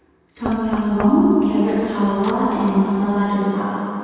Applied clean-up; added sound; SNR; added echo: none; Knock; 16 dB; reverberation time 2.1 s.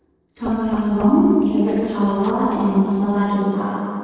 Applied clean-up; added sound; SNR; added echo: neural separator model SepFormer DNS4.